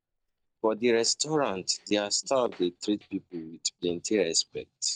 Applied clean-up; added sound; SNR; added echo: neural mask model DeepFilterNet 3.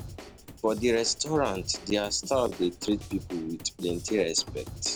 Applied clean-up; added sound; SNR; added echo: none; Drum / Drum kit; 13 dB; none.